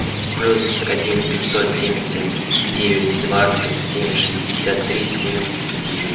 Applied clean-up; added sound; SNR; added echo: none; Chirp, tweet; 1 dB; reverberation time 0.7 s.